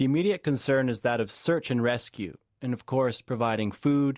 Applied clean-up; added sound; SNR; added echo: none; none; none; none.